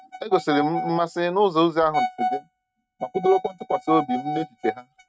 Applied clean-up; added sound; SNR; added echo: neural mask model RNNoise.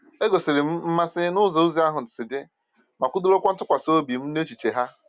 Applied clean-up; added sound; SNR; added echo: none; none; none; none.